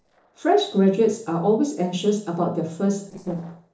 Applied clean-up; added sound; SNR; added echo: neural separator model SepFormer DNS4.